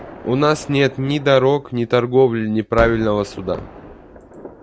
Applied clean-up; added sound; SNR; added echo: none; Gunshot, gunfire; 16 dB; none.